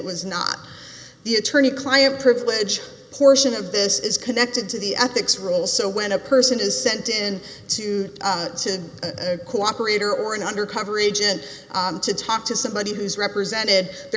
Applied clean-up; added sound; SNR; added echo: none; none; none; none.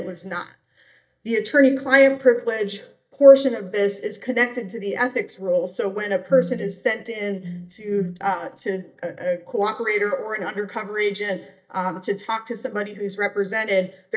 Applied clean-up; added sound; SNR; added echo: neural mask model DeepFilterNet 3.